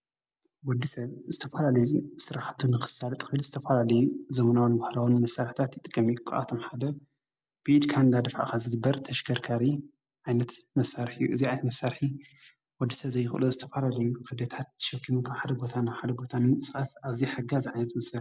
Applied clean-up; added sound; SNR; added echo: none; none; none; none.